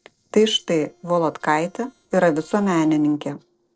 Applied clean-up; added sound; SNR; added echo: neural separator model SepFormer DNS4.